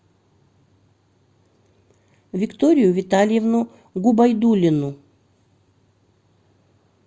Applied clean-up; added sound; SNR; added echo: none; none; none; none.